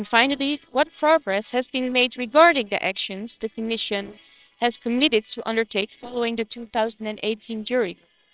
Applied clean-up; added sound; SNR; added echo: neural separator model SepFormer WHAMR!.